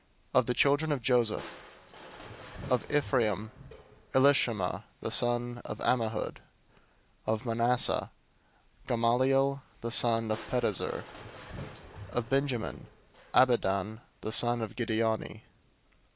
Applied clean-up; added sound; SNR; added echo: none; Crushing; 19 dB; none.